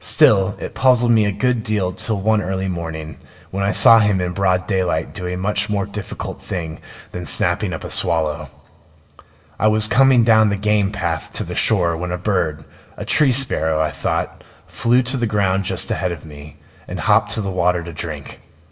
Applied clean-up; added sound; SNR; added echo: none; none; none; reverberation time 0.8 s.